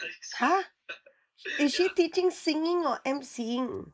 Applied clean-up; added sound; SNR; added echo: neural mask model Resemble Enhance denoiser.